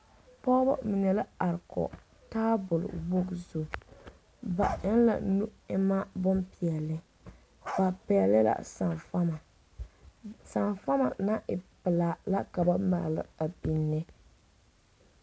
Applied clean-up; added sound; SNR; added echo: none; Bark; 12 dB; none.